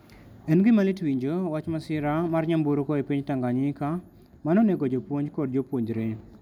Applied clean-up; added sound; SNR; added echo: none; none; none; none.